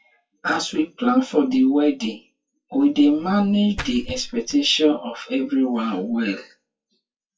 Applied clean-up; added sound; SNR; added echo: classical method WPE with log-MMSE.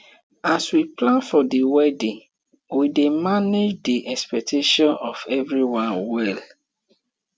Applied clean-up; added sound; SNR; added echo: none; none; none; none.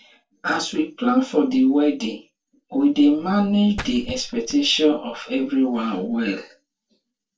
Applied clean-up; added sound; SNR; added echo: neural separator model SepFormer DNS4.